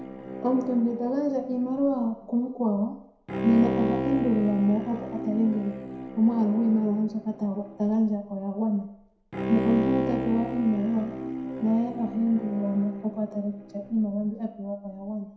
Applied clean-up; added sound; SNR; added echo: none; Bowed string instrument; 8 dB; reverberation time 0.6 s.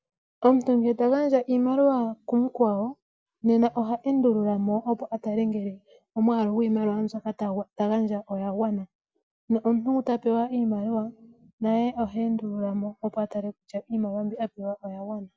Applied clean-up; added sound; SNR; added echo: none; none; none; none.